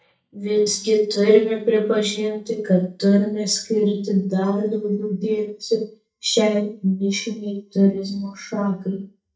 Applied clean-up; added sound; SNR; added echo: neural mask model DeepFilterNet 3.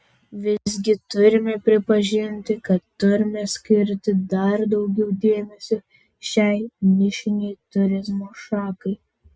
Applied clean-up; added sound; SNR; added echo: none; none; none; none.